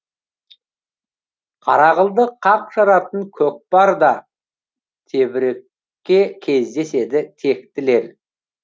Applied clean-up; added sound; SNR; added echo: none; none; none; none.